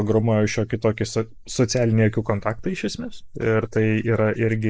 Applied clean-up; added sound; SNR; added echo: neural mask model Resemble Enhance denoiser.